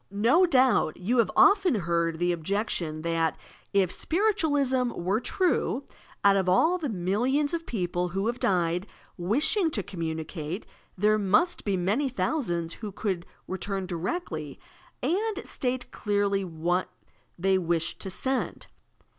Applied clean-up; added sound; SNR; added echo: none; none; none; none.